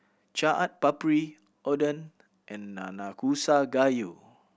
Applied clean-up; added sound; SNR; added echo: none; none; none; none.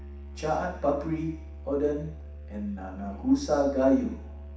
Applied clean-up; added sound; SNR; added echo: none; Musical instrument; 12 dB; reverberation time 0.7 s.